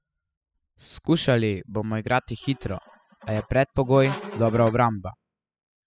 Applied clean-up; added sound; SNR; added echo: classical method spectral subtraction.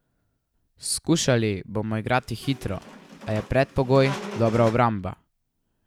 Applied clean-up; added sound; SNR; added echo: none; Squeak; 14 dB; none.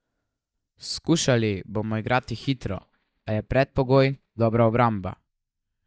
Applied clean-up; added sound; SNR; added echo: neural mask model DeepFilterNet 3.